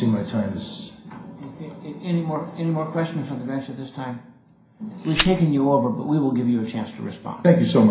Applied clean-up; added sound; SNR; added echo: none; Glass; 9 dB; reverberation time 0.5 s.